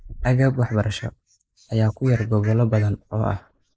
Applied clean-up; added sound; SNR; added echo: neural mask model Resemble Enhance denoiser.